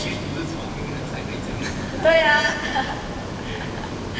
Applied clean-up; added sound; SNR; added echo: none; Ocean; 6 dB; reverberation time 2.9 s.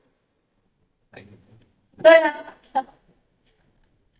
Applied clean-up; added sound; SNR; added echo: neural mask model DeepFilterNet 3.